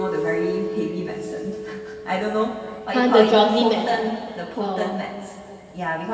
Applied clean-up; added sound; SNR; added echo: none; Chink, clink; 10 dB; reverberation time 2.7 s.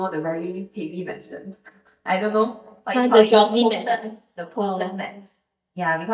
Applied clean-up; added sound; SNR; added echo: neural mask model DeepFilterNet 3.